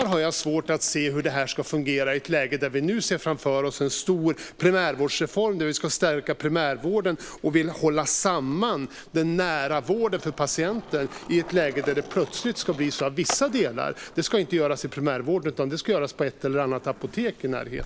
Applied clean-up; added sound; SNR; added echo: none; Water + Skateboard; 19 dB; none.